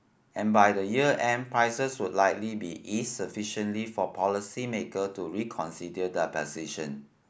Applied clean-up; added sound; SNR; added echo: none; none; none; none.